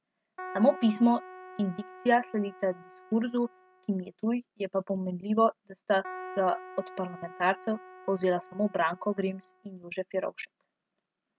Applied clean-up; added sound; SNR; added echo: none; Keyboard (musical); 15 dB; none.